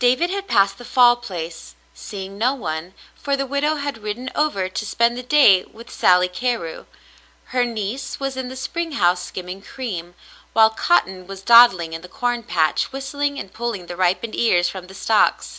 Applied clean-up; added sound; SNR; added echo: none; none; none; none.